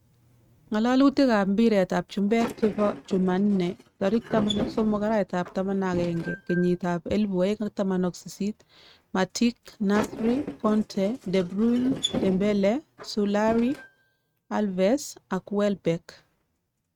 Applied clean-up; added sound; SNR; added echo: neural mask model RNNoise.